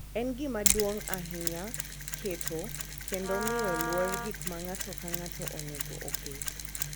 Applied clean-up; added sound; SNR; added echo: none; Wind instrument, woodwind instrument + Mechanisms; -2 dB; none.